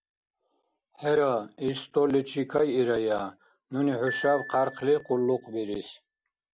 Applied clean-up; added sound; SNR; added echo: none; Piano; 17 dB; none.